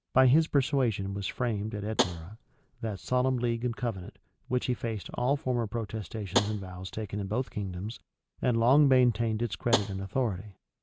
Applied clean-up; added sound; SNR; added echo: none; Tap; 7 dB; none.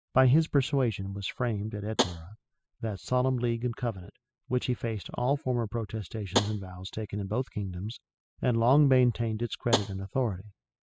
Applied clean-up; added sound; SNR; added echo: classical method spectral subtraction.